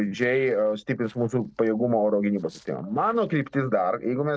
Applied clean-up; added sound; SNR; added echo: neural separator model SepFormer DNS4.